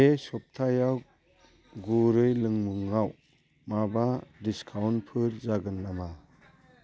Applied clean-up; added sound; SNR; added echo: none; none; none; none.